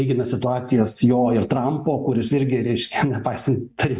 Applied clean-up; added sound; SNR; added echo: neural mask model Resemble Enhance denoiser.